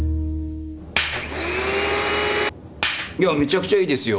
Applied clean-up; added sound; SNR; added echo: none; Domestic sounds, home sounds; -1 dB; none.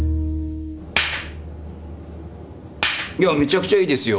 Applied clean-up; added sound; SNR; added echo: none; none; none; none.